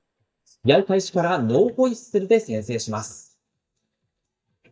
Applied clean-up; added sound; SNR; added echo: neural mask model DeepFilterNet 3.